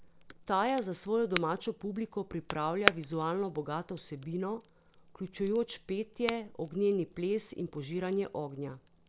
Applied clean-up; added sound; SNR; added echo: none; Crackle; 8 dB; none.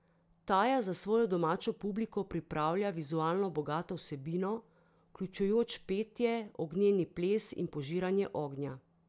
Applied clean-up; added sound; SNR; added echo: none; none; none; none.